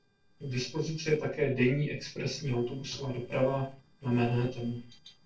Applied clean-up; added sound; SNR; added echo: neural separator model SepFormer DNS4.